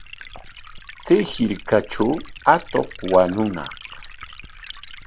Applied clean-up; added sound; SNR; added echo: none; Liquid; 14 dB; none.